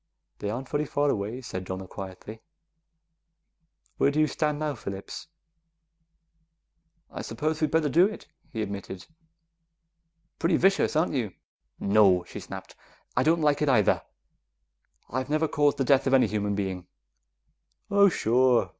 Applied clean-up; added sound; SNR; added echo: none; none; none; none.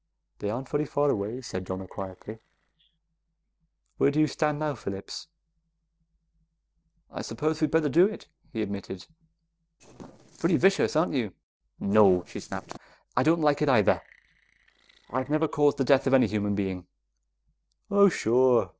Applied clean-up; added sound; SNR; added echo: neural separator model SepFormer DNS4.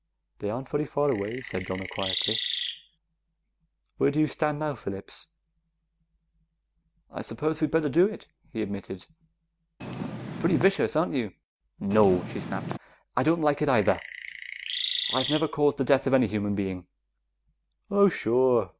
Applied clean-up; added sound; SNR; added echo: none; Purr + Chirp, tweet; 5 dB; none.